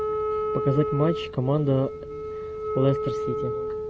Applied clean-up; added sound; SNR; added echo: none; Wind instrument, woodwind instrument; 2 dB; none.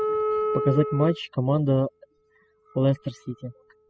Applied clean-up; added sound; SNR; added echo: classical method spectral subtraction.